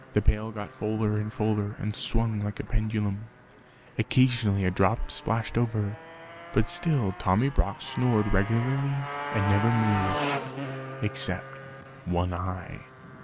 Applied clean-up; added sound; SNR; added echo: none; Motorcycle; 11 dB; none.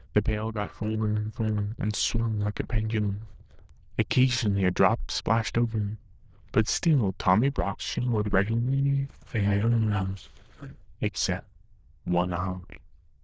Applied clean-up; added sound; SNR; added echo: neural diffusion model UNIVERSE++.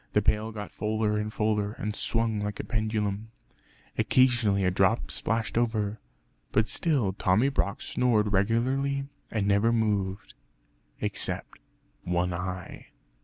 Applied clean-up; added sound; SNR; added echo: none; none; none; none.